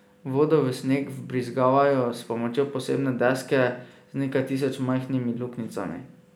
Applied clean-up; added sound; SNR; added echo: none; none; none; none.